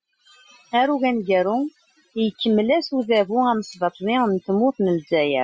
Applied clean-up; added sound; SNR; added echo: classical method Wiener filter.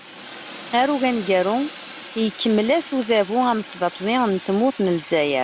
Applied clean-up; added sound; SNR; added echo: none; Fire; 15 dB; none.